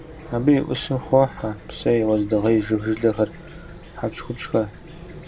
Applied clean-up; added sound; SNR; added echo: none; Chirp, tweet / Fowl; 16 dB; none.